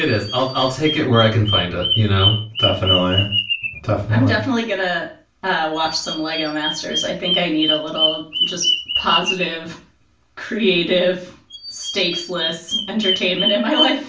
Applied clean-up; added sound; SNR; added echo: none; Bird vocalization, bird call, bird song; 4 dB; reverberation time 0.3 s.